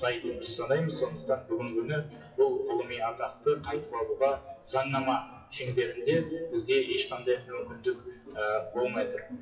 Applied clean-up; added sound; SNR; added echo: classical method WPE with log-MMSE.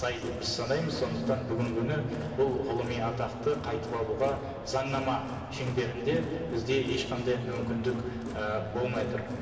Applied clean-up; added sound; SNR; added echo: none; Crowd; 9 dB; reverberation time 2.6 s.